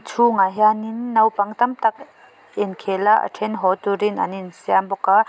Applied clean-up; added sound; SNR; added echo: none; none; none; none.